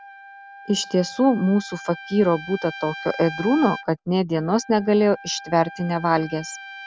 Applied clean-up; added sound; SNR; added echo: none; Trumpet; 16 dB; none.